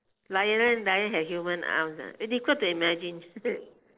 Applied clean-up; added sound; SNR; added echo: neural separator model SepFormer DNS4.